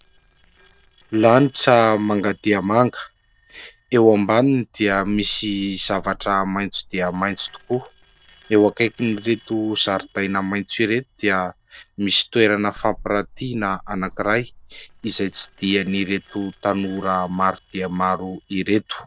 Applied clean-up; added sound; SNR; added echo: neural separator model SepFormer DNS4.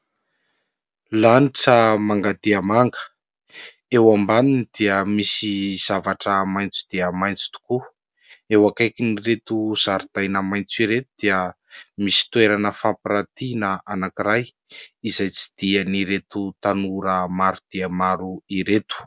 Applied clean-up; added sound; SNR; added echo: none; none; none; none.